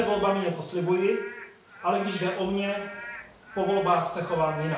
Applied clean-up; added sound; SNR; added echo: none; Rain / Frog; 16 dB; reverberation time 0.6 s.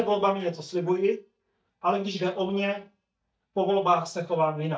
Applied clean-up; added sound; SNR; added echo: neural mask model DeepFilterNet 3.